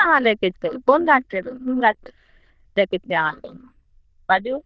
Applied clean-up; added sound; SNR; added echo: neural diffusion model UNIVERSE++.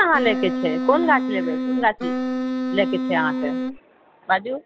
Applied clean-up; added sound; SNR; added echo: none; Wind instrument, woodwind instrument; 1 dB; none.